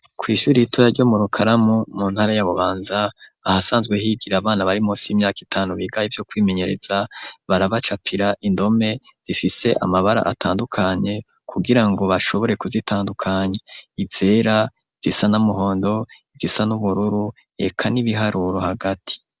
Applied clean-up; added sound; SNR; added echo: none; none; none; none.